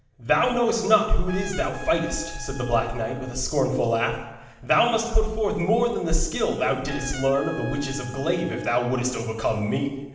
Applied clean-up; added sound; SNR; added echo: none; Trumpet; 18 dB; reverberation time 1.1 s.